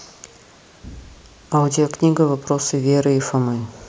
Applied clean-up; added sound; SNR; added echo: none; none; none; none.